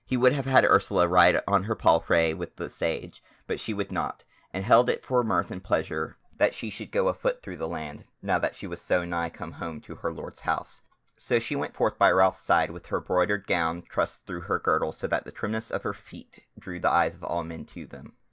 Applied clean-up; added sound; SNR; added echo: none; none; none; none.